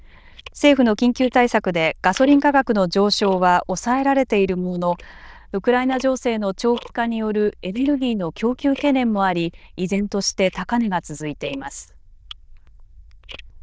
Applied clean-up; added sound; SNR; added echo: neural diffusion model UNIVERSE++.